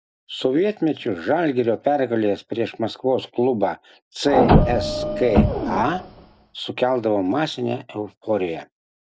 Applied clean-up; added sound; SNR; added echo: none; Printer; -3 dB; none.